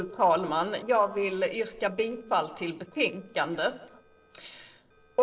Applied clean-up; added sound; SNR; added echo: neural separator model SepFormer DNS4.